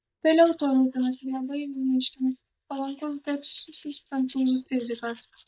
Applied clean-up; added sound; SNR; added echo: neural mask model DeepFilterNet 3.